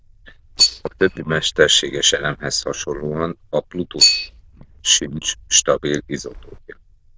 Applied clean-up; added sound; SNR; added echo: neural diffusion model UNIVERSE++.